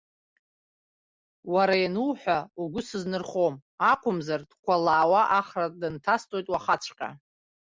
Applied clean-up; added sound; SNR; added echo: none; none; none; none.